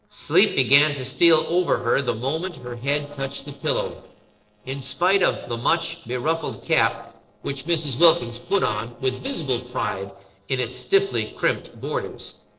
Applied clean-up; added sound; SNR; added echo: neural separator model SepFormer DNS4.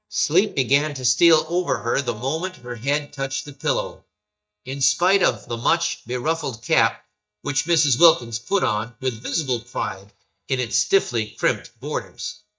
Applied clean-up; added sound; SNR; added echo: neural mask model DeepFilterNet 3.